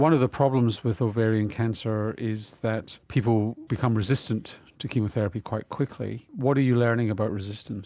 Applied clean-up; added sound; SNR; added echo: none; none; none; none.